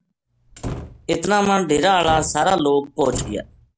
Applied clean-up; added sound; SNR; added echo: none; Slam; 13 dB; none.